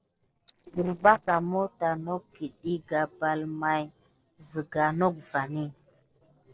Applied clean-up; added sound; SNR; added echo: neural separator model SepFormer DNS4.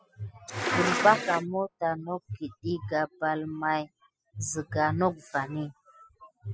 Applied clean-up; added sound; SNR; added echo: classical method spectral subtraction.